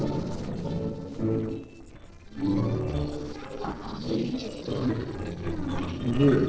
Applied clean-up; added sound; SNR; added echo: neural separator model SepFormer DNS4.